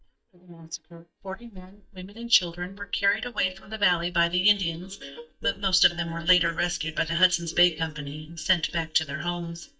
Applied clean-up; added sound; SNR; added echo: neural mask model DeepFilterNet 3.